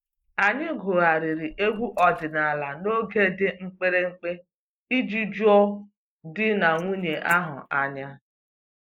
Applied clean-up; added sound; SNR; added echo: neural mask model Resemble Enhance denoiser.